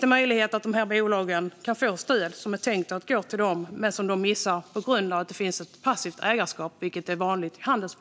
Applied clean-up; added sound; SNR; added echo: none; none; none; none.